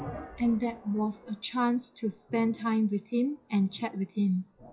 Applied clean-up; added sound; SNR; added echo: classical method WPE with log-MMSE.